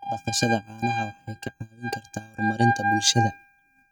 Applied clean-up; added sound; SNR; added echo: neural mask model RNNoise.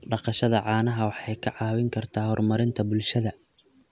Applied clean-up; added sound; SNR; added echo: none; none; none; none.